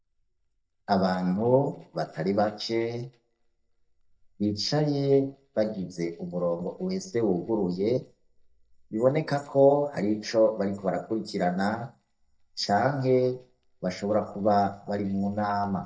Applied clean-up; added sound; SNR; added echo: neural mask model DeepFilterNet 3.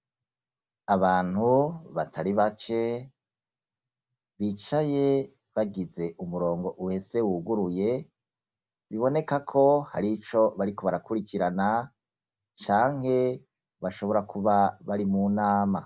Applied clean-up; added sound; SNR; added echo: none; none; none; none.